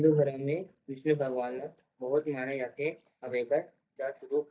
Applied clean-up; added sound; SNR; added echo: neural mask model DeepFilterNet 3.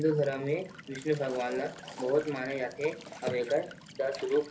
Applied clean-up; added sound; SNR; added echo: none; Walk, footsteps / Stream / Trickle, dribble / Chirp, tweet; 16 dB; reverberation time 0.3 s.